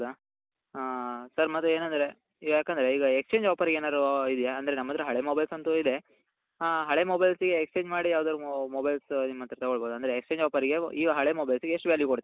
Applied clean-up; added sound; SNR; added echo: none; none; none; none.